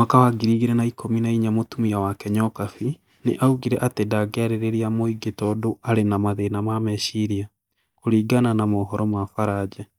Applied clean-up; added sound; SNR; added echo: neural mask model DeepFilterNet 3.